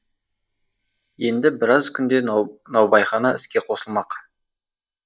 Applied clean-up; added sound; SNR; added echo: neural mask model Resemble Enhance denoiser.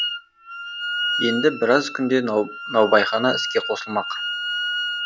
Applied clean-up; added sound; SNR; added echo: none; Wind instrument, woodwind instrument; 5 dB; none.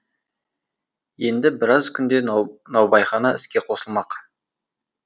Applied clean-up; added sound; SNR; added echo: none; none; none; none.